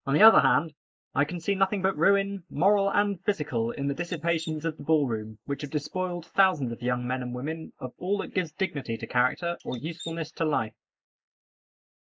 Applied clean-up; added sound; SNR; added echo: neural mask model Resemble Enhance denoiser.